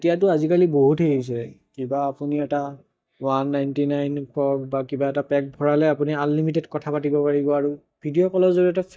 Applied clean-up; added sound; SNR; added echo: neural mask model DeepFilterNet 3.